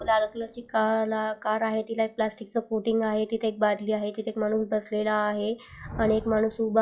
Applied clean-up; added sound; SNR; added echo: classical method log-MMSE.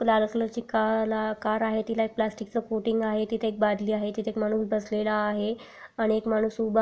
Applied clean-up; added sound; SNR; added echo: none; none; none; none.